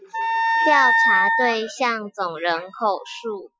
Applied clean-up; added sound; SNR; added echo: classical method Wiener filter.